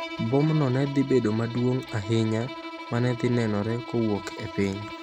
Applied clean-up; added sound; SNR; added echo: none; Bowed string instrument; 13 dB; none.